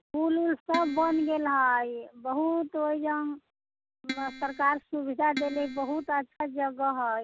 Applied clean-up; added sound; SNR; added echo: none; Keyboard (musical); 10 dB; none.